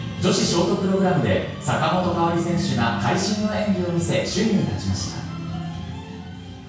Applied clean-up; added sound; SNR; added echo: none; none; none; reverberation time 0.6 s.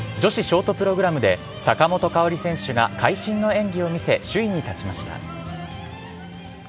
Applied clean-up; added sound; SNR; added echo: none; none; none; none.